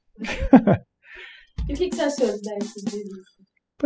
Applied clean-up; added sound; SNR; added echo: classical method spectral subtraction.